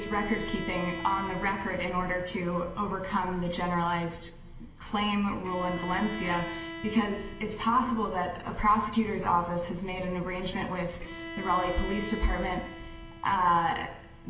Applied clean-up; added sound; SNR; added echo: none; Bowed string instrument; 13 dB; reverberation time 1.5 s.